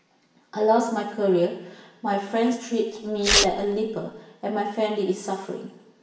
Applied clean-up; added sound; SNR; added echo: none; Tearing; 1 dB; reverberation time 0.8 s.